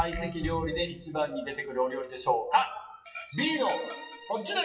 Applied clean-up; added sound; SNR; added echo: classical method WPE with log-MMSE.